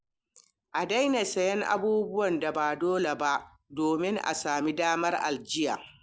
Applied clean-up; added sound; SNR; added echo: none; none; none; none.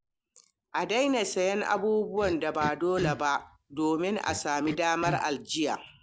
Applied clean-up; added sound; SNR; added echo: none; Cough; 11 dB; none.